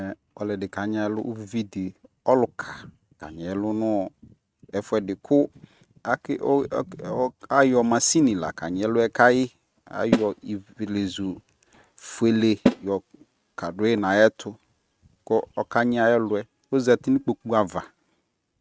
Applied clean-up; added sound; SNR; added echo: neural mask model RNNoise.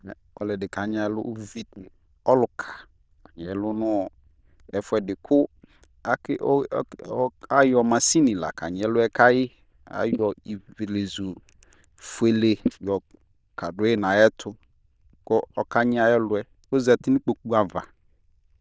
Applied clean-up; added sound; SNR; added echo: neural diffusion model UNIVERSE++.